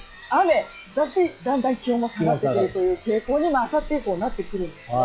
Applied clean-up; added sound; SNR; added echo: classical method log-MMSE.